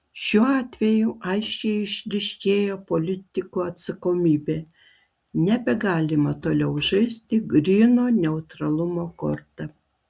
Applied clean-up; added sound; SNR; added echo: none; none; none; none.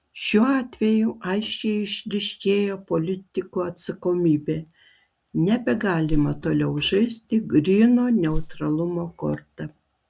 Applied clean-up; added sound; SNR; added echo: none; Whoosh, swoosh, swish; 3 dB; none.